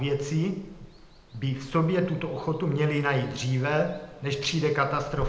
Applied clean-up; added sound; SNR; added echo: none; Water; 16 dB; reverberation time 0.8 s.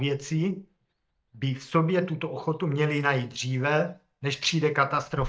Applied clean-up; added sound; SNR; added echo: neural mask model DeepFilterNet 3.